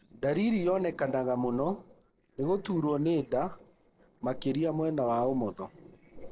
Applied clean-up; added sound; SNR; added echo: neural separator model SepFormer DNS4.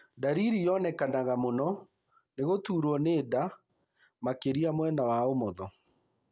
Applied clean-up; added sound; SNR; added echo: none; none; none; none.